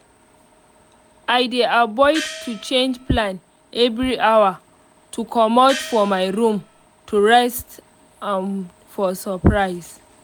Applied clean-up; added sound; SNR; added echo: none; Gong; 13 dB; none.